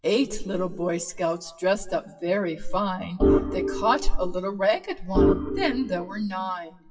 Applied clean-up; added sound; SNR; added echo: classical method WPE with log-MMSE.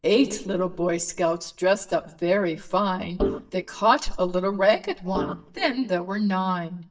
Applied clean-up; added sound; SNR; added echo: neural mask model DeepFilterNet 3.